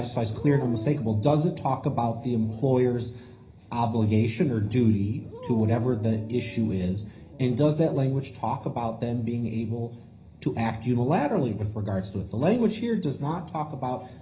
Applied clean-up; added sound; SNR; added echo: none; Dog; 16 dB; reverberation time 0.4 s.